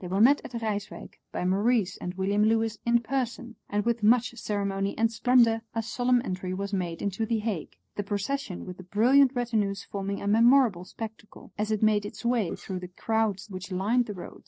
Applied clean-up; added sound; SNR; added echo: neural separator model SepFormer DNS4.